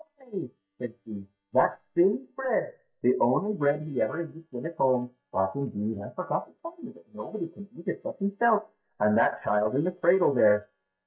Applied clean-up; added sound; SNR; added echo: neural mask model DeepFilterNet 3.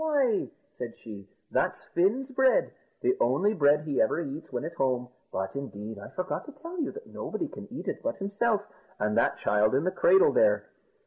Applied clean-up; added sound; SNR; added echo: none; none; none; none.